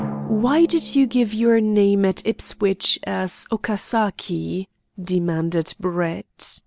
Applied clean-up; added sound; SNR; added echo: none; Drum; 17 dB; none.